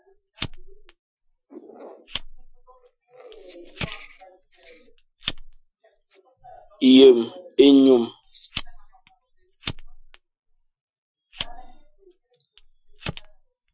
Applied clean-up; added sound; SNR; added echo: classical method Wiener filter.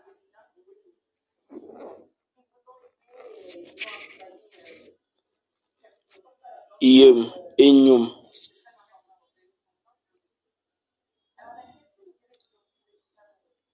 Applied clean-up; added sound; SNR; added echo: none; none; none; none.